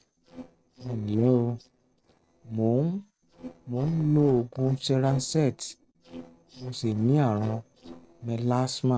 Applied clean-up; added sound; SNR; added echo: neural separator model SepFormer DNS4.